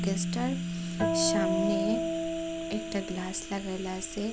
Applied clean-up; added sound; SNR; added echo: none; Acoustic guitar + Keyboard (musical); -2 dB; none.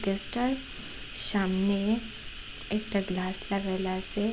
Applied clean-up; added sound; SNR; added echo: none; none; none; none.